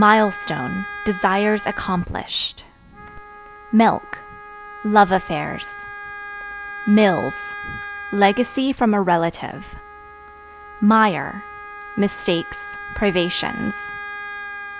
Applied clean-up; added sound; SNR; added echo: none; Wind instrument, woodwind instrument; 13 dB; none.